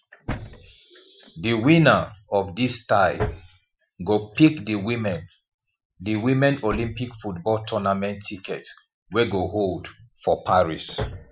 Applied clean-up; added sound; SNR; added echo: classical method Wiener filter.